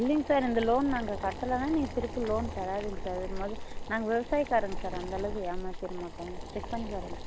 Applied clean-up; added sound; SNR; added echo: none; Boiling; 6 dB; none.